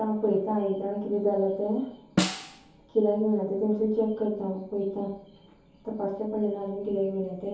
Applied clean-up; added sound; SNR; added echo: none; Snare drum; 4 dB; reverberation time 0.6 s.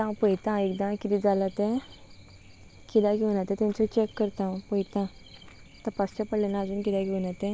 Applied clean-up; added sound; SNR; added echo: none; none; none; none.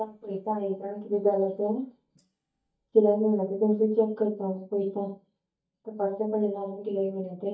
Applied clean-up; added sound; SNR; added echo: neural mask model DeepFilterNet 3.